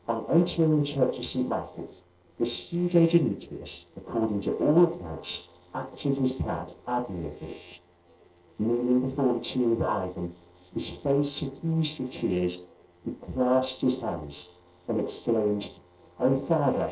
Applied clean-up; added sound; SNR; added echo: neural separator model SepFormer DNS4.